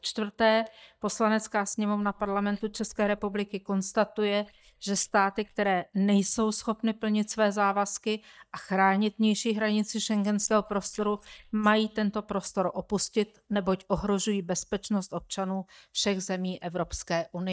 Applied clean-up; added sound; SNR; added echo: neural mask model DeepFilterNet 3.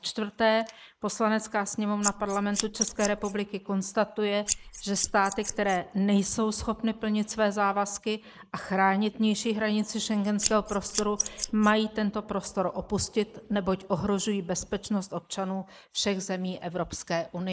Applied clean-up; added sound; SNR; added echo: neural mask model Resemble Enhance denoiser.